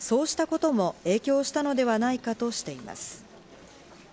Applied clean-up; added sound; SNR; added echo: none; none; none; none.